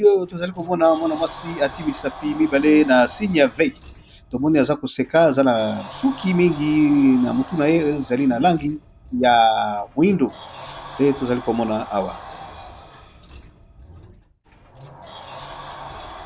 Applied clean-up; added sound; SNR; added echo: none; Sliding door; 18 dB; none.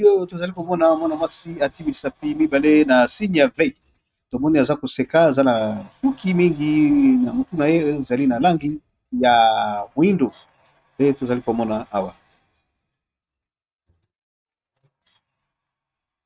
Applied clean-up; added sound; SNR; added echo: neural mask model RNNoise.